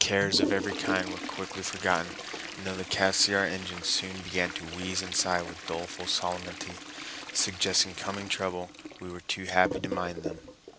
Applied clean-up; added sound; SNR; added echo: none; Toilet flush; 7 dB; none.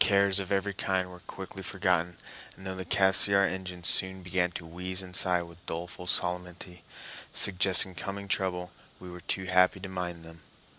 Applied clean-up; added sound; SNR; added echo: none; none; none; none.